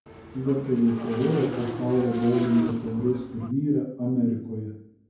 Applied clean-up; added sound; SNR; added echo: none; Motorcycle / Engine; 9 dB; reverberation time 0.9 s.